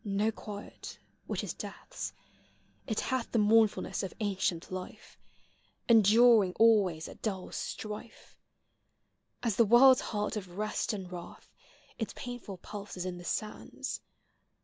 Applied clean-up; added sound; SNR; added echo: none; none; none; none.